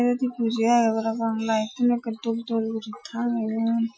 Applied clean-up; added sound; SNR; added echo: classical method Wiener filter.